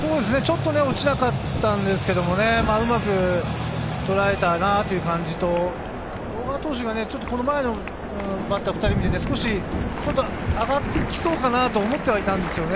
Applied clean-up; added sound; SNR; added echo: none; Thunder / Rain; 9 dB; none.